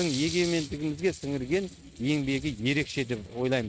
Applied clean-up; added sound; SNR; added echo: neural mask model RNNoise.